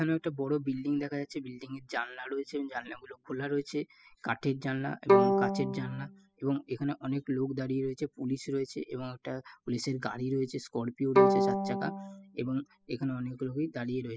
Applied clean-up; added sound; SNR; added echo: classical method spectral subtraction.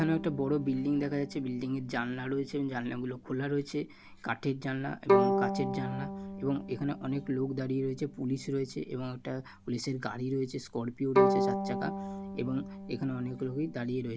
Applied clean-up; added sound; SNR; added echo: none; Bowed string instrument; 2 dB; none.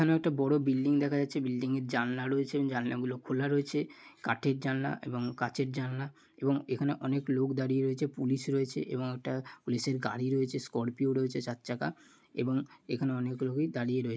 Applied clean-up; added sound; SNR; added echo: none; none; none; none.